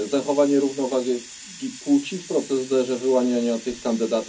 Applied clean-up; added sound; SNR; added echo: none; Hiss; 17 dB; reverberation time 0.4 s.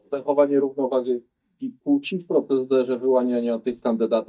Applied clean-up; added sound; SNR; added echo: neural mask model DeepFilterNet 3.